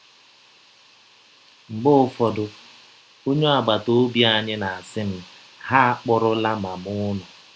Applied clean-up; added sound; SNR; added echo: none; none; none; none.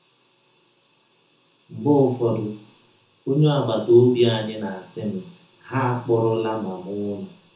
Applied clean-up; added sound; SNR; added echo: none; none; none; reverberation time 0.5 s.